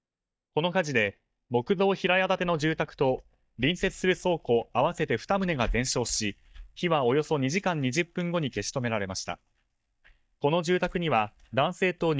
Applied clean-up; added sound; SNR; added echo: neural mask model DeepFilterNet 3.